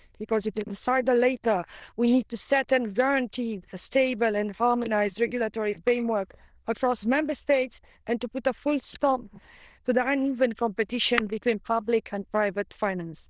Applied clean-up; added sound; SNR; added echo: neural diffusion model UNIVERSE++.